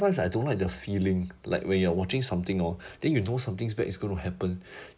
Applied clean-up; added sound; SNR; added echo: none; none; none; none.